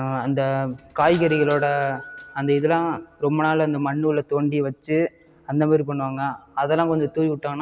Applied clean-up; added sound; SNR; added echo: none; Doorbell; 20 dB; none.